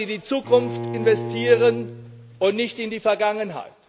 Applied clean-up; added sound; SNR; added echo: none; Bowed string instrument; 9 dB; none.